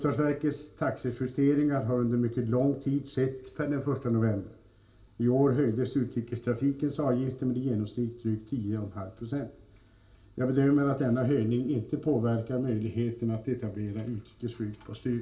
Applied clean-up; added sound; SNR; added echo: none; none; none; reverberation time 0.2 s.